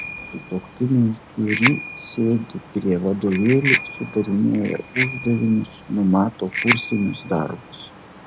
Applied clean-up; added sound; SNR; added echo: none; Bicycle bell; 7 dB; none.